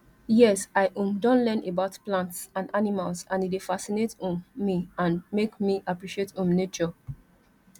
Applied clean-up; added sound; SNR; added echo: none; none; none; none.